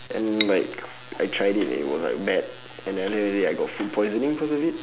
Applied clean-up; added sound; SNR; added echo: none; Cutlery, silverware / Dishes, pots, and pans; 7 dB; none.